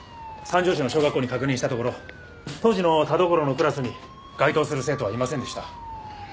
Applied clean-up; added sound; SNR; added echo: none; Snare drum; 19 dB; none.